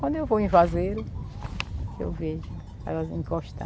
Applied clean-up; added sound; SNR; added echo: none; none; none; none.